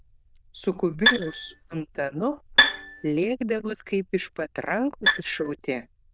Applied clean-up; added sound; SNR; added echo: neural diffusion model UNIVERSE++.